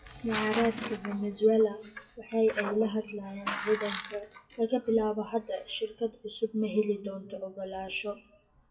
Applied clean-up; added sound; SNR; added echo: classical method WPE with log-MMSE.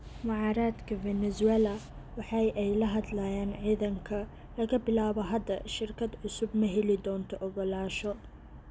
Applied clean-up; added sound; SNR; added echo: none; none; none; none.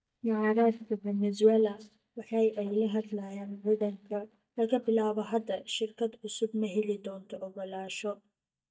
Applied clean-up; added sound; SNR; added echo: neural mask model DeepFilterNet 3.